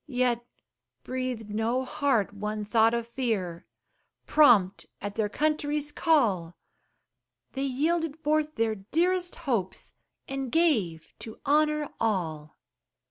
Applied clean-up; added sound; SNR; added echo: none; none; none; none.